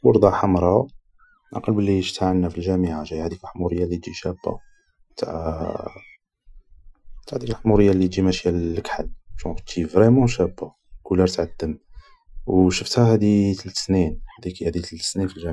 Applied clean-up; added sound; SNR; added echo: classical method Wiener filter.